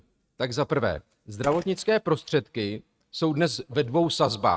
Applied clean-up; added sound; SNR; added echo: neural mask model RNNoise.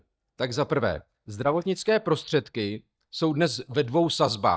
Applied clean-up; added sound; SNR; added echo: neural mask model DeepFilterNet 3.